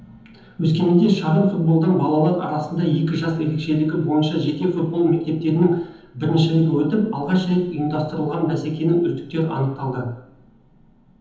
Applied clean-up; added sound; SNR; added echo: none; none; none; reverberation time 1.3 s.